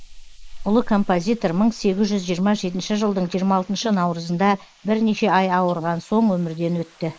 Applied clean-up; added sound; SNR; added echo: neural mask model Resemble Enhance denoiser.